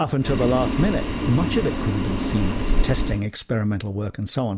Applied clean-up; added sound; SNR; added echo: none; Boiling; -1 dB; none.